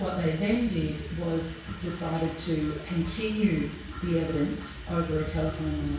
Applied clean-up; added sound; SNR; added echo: none; Sink (filling or washing) / Water tap, faucet; 19 dB; reverberation time 0.6 s.